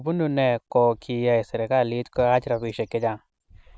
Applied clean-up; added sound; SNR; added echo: none; none; none; none.